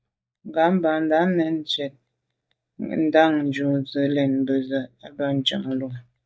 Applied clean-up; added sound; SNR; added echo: neural mask model DeepFilterNet 3.